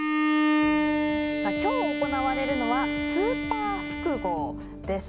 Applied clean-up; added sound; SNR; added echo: none; Bowed string instrument; -4 dB; none.